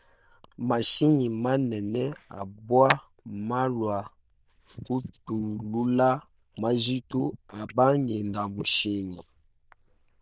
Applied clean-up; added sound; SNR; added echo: neural diffusion model UNIVERSE++.